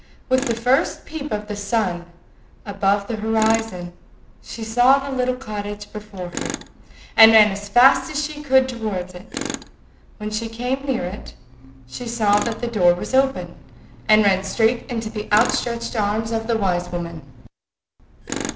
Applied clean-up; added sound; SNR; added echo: none; Tools; 14 dB; none.